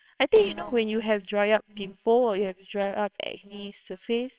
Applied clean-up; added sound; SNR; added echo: neural separator model SepFormer WHAMR!.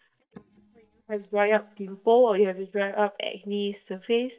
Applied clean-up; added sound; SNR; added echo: neural mask model DeepFilterNet 3.